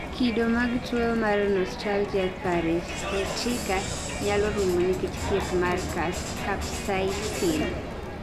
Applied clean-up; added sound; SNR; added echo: none; Crowd; 5 dB; none.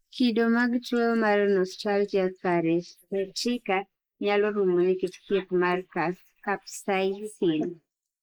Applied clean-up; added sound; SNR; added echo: neural mask model Resemble Enhance denoiser.